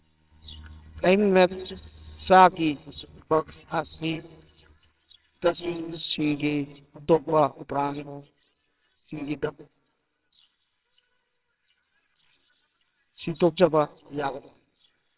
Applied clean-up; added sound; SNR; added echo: neural separator model SepFormer WHAMR!.